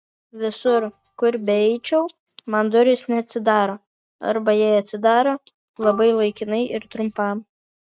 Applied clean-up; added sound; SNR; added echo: neural mask model DeepFilterNet 3.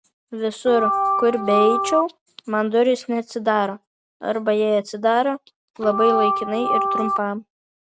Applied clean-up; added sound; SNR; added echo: none; Organ; 0 dB; none.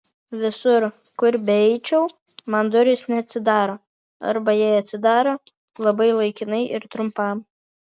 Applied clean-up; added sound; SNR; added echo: none; none; none; none.